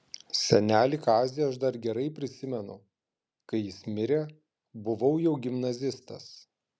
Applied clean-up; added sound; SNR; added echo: none; none; none; none.